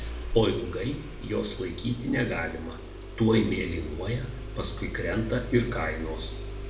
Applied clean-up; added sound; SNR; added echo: none; Engine starting; 8 dB; reverberation time 0.7 s.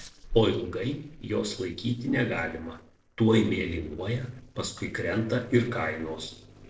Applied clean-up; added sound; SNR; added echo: neural separator model SepFormer DNS4.